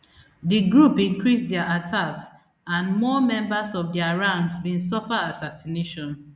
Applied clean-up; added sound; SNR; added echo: none; none; none; none.